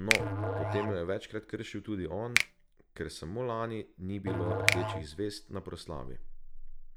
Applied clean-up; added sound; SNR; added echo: none; Musical instrument + Finger snapping; -1 dB; none.